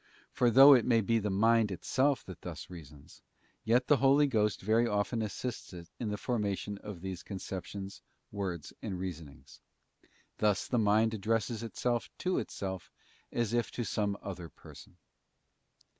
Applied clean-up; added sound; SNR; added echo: none; none; none; none.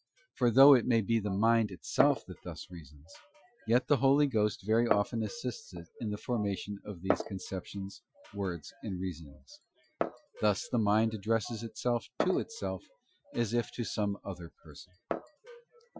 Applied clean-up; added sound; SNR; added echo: classical method Wiener filter.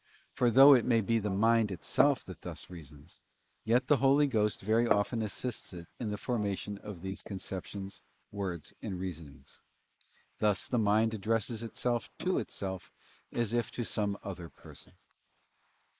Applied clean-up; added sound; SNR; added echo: neural mask model Resemble Enhance denoiser.